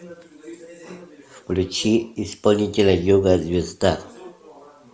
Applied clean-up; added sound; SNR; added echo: none; none; none; none.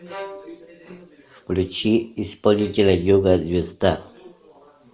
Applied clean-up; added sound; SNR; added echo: neural separator model SepFormer DNS4.